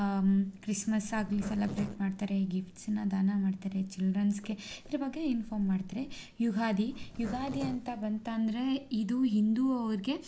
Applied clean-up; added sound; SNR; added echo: none; Zipper (clothing); 16 dB; none.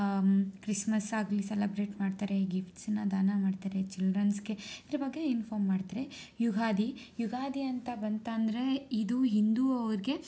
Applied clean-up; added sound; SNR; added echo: none; none; none; none.